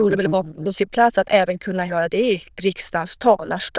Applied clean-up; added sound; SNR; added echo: neural diffusion model UNIVERSE++.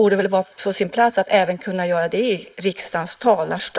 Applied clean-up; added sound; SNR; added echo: neural mask model Resemble Enhance denoiser.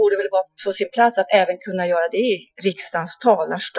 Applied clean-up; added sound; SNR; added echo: classical method Wiener filter.